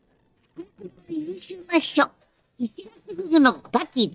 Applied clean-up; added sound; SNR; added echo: neural mask model DeepFilterNet 3.